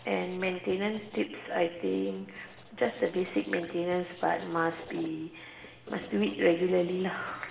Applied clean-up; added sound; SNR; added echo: none; Writing; 19 dB; reverberation time 1.2 s.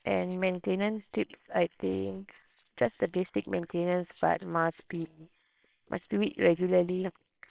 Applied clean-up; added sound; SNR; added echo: neural separator model SepFormer WHAMR!.